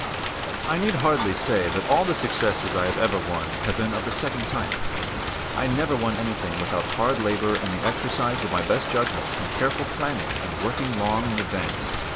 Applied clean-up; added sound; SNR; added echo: none; Rain; 2 dB; none.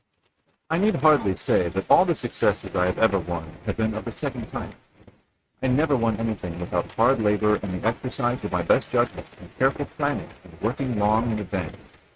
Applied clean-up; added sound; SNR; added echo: neural mask model RNNoise.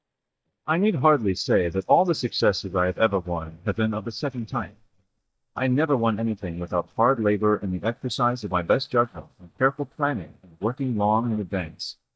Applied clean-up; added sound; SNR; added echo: neural mask model DeepFilterNet 3.